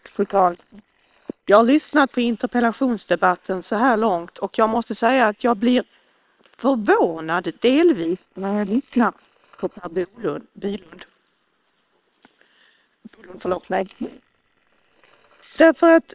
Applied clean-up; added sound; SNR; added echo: neural separator model SepFormer WHAM!.